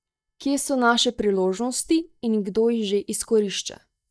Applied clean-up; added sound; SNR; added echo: neural mask model DeepFilterNet 3.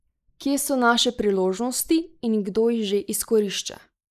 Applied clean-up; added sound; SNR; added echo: neural mask model Resemble Enhance denoiser.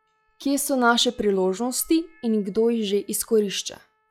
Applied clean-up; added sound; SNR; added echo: classical method log-MMSE.